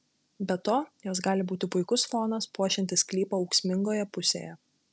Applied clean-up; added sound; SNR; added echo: none; none; none; none.